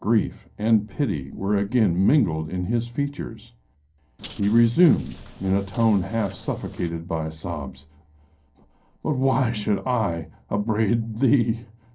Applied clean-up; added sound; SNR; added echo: neural separator model SepFormer DNS4.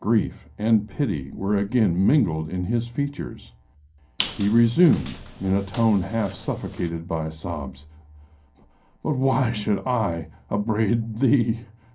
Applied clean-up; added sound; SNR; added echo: none; Squeak; 13 dB; reverberation time 0.3 s.